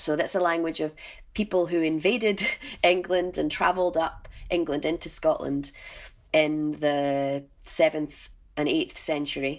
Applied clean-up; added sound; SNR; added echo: none; none; none; none.